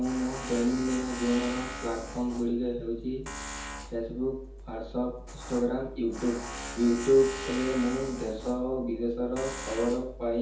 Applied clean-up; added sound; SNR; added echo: none; Tools; 10 dB; reverberation time 0.6 s.